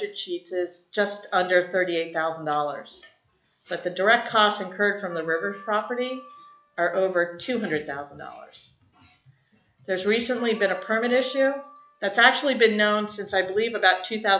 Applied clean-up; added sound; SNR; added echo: classical method log-MMSE.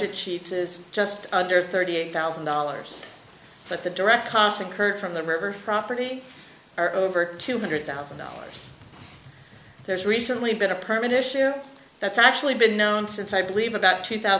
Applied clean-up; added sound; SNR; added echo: none; none; none; none.